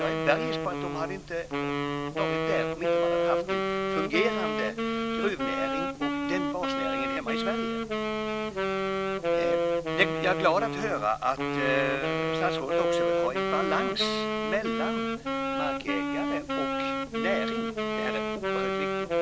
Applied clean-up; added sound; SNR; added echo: none; Wind instrument, woodwind instrument; -3 dB; none.